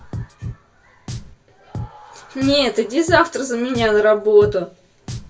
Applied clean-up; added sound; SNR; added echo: none; Drum; 14 dB; reverberation time 0.2 s.